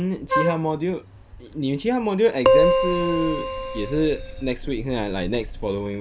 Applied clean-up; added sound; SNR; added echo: none; Keyboard (musical) + Wind instrument, woodwind instrument; -1 dB; none.